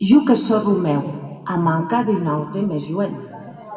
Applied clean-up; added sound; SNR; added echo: none; Guitar; 19 dB; reverberation time 1.7 s.